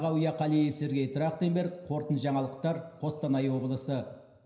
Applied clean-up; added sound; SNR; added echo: none; none; none; reverberation time 0.9 s.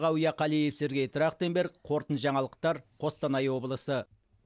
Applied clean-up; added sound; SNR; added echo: none; none; none; none.